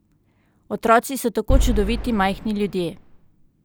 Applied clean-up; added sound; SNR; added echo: none; Boom; 0 dB; none.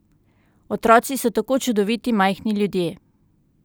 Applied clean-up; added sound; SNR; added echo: none; none; none; none.